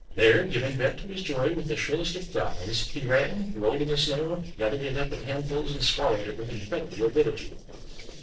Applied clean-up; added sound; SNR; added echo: neural separator model SepFormer DNS4.